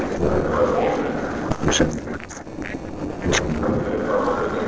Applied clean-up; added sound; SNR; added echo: neural separator model SepFormer DNS4.